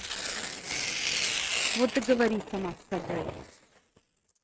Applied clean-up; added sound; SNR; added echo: neural mask model RNNoise.